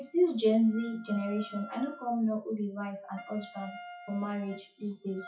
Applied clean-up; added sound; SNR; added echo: classical method WPE with log-MMSE.